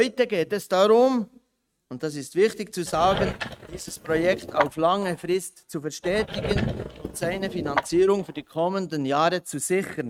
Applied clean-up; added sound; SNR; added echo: neural mask model RNNoise.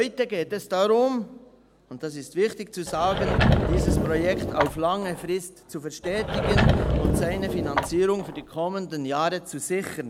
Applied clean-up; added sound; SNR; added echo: none; Sliding door / Wood; -3 dB; none.